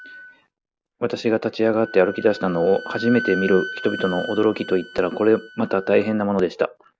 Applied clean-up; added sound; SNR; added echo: none; Wind instrument, woodwind instrument; 14 dB; none.